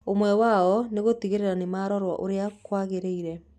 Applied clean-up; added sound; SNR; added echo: none; none; none; none.